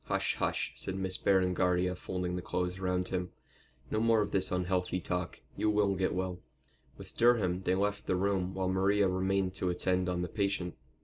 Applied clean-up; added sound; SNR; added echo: none; none; none; none.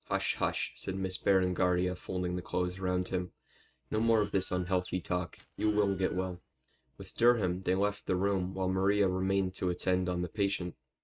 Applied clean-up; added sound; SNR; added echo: neural mask model RNNoise.